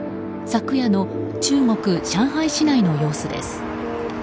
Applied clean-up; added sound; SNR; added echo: none; none; none; none.